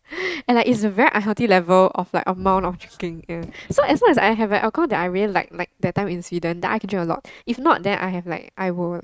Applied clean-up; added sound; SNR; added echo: neural mask model RNNoise.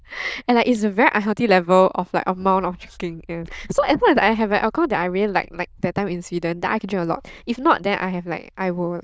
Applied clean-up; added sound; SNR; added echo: neural diffusion model UNIVERSE++.